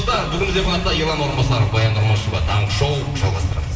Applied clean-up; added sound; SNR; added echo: none; none; none; reverberation time 2.8 s.